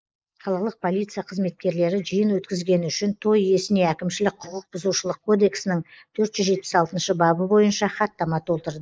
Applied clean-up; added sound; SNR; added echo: neural mask model Resemble Enhance denoiser.